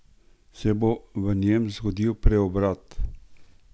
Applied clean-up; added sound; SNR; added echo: none; none; none; none.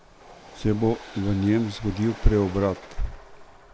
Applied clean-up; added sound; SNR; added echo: none; Train; 19 dB; none.